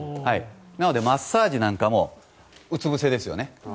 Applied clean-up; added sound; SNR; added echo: none; none; none; none.